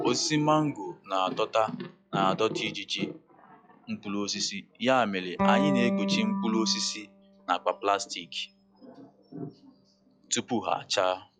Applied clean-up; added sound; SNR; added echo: classical method log-MMSE.